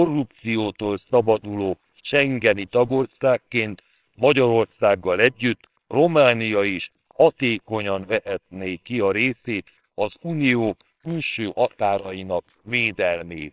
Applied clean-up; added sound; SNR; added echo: neural separator model SepFormer WHAMR!.